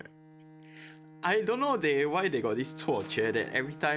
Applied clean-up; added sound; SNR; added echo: none; Bowed string instrument; 17 dB; none.